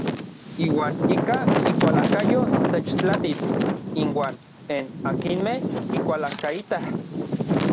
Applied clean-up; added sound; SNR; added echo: none; Wind; -4 dB; none.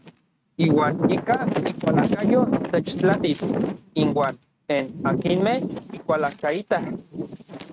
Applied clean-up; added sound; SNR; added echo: neural mask model RNNoise.